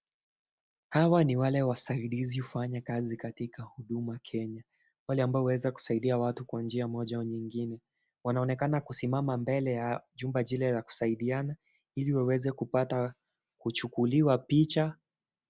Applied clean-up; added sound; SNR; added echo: none; none; none; none.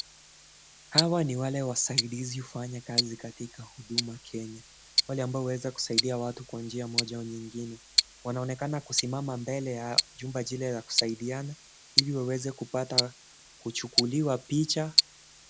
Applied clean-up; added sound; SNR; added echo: none; Tick-tock; 0 dB; none.